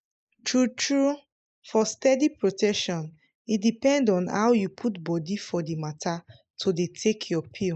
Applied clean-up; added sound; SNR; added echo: neural mask model Resemble Enhance denoiser.